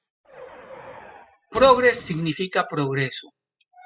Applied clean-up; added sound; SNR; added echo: classical method spectral subtraction.